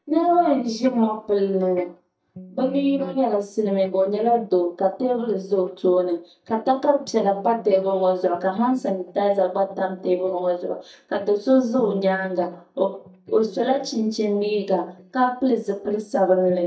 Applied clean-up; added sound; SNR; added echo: neural mask model DeepFilterNet 3.